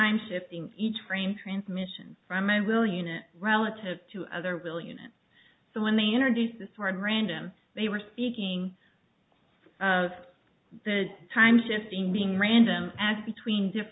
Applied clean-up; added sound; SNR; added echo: none; none; none; none.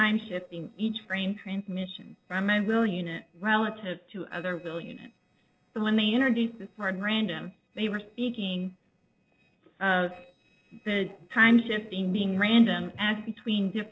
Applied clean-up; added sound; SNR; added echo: neural separator model SepFormer DNS4.